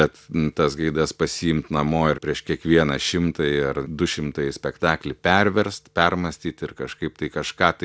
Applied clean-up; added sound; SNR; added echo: none; none; none; none.